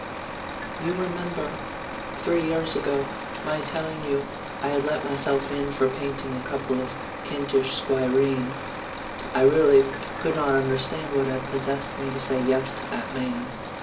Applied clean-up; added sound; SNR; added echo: none; Truck; 7 dB; reverberation time 0.3 s.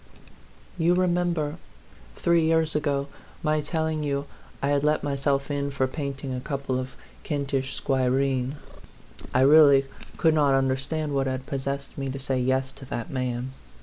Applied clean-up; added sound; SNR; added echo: none; none; none; none.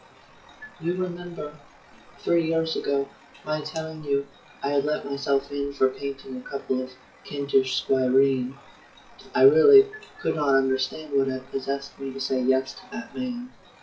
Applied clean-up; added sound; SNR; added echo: classical method WPE with log-MMSE.